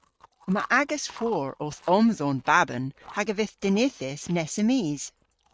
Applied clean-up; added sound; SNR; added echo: neural mask model RNNoise.